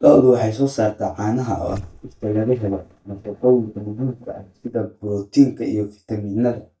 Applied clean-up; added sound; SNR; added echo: neural mask model DeepFilterNet 3.